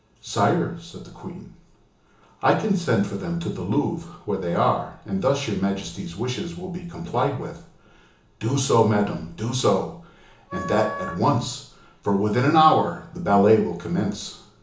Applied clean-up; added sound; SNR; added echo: none; Wind instrument, woodwind instrument; 12 dB; reverberation time 0.8 s.